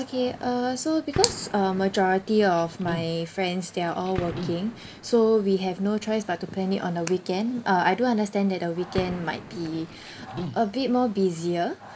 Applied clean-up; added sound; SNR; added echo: none; Gunshot, gunfire + Liquid; 13 dB; none.